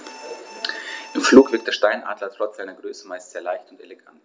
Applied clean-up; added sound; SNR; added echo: none; Alarm; 20 dB; none.